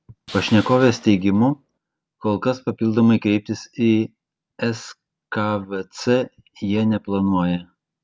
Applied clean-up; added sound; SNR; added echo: none; Tools; 18 dB; none.